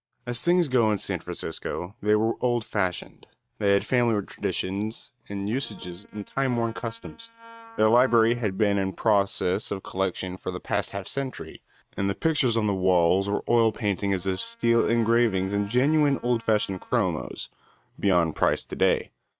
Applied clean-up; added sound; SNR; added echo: neural mask model RNNoise.